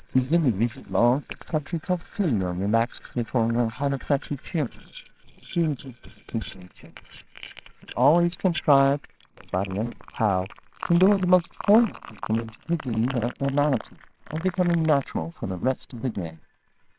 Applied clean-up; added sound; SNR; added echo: neural separator model SepFormer WHAMR!.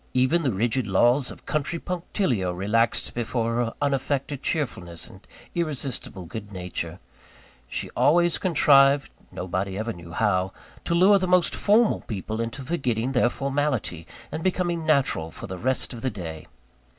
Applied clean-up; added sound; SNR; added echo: none; none; none; none.